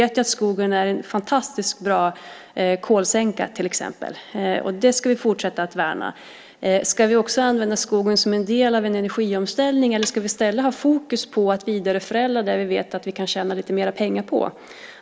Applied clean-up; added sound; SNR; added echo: none; none; none; none.